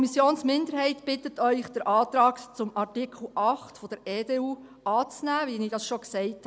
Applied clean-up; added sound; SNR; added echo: none; none; none; none.